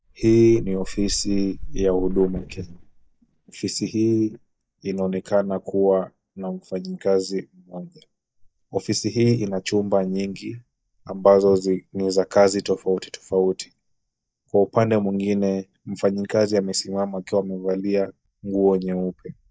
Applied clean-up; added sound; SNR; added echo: neural mask model DeepFilterNet 3.